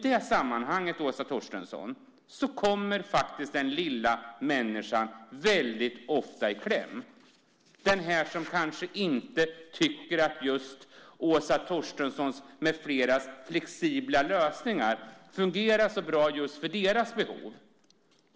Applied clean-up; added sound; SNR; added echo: none; none; none; none.